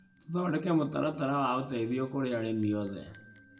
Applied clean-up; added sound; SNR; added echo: none; Bell; 16 dB; reverberation time 0.5 s.